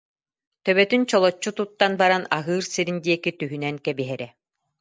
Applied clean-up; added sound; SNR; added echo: none; none; none; none.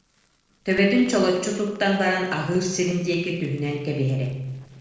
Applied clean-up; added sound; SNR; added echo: neural separator model SepFormer DNS4.